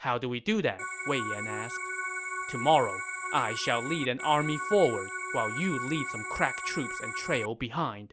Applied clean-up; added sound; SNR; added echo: none; Organ; 5 dB; none.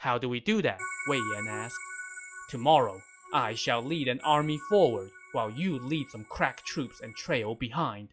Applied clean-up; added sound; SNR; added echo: classical method log-MMSE.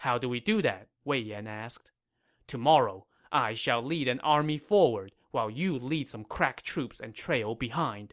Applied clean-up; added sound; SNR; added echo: none; none; none; none.